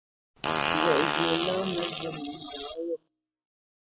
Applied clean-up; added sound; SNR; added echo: classical method spectral subtraction.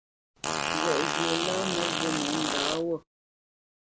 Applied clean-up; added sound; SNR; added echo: none; Fart; -3 dB; none.